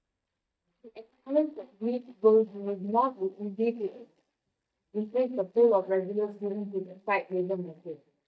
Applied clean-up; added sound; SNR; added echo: neural mask model DeepFilterNet 3.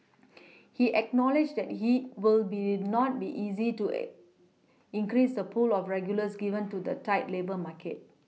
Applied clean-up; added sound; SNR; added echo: none; none; none; none.